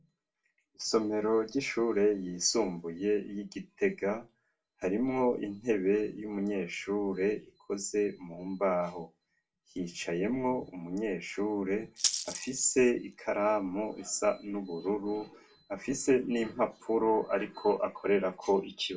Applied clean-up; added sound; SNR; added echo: none; Rattle (instrument); 5 dB; reverberation time 0.2 s.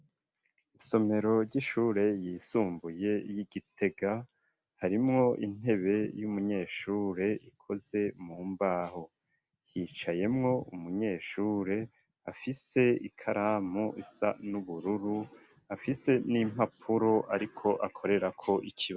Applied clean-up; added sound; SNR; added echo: none; none; none; none.